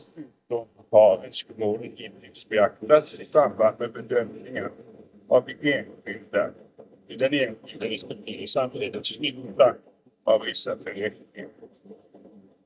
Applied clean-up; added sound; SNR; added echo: neural mask model DeepFilterNet 3.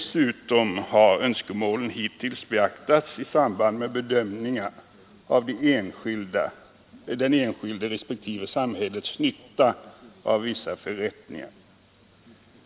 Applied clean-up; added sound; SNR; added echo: none; none; none; none.